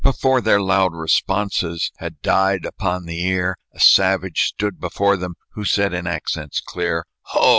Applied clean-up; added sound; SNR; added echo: none; none; none; none.